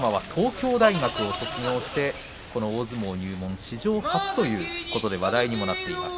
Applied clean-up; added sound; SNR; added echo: none; none; none; none.